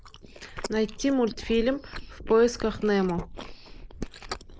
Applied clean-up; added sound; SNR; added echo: neural mask model Resemble Enhance denoiser.